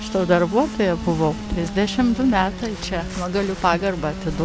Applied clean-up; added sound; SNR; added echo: none; Sawing / Engine; 11 dB; none.